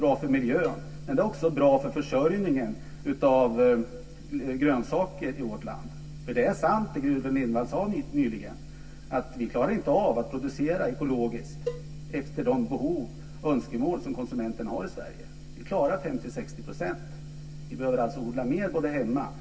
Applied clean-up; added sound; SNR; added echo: none; Cowbell; 13 dB; reverberation time 0.2 s.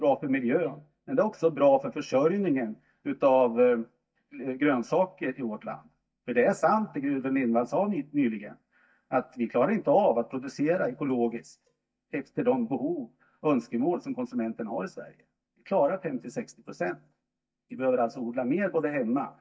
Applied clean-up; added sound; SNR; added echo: neural mask model DeepFilterNet 3.